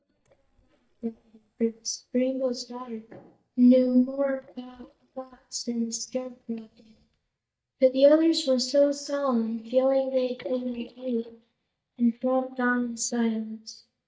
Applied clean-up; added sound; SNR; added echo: neural mask model DeepFilterNet 3.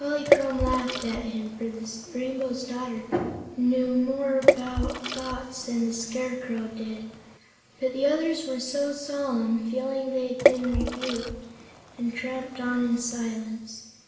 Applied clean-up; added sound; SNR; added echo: none; Water / Splash, splatter; 1 dB; reverberation time 0.9 s.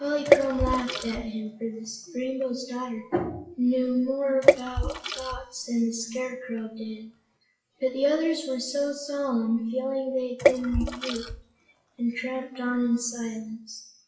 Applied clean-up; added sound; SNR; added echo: classical method WPE with log-MMSE.